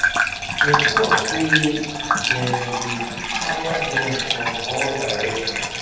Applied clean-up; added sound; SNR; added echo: none; Bathtub (filling or washing) / Gurgling; -4 dB; reverberation time 1.2 s.